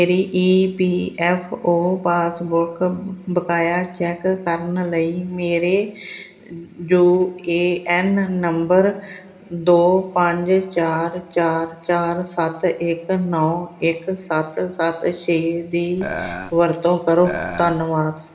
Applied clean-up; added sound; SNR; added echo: none; Burping, eructation; 8 dB; reverberation time 2.8 s.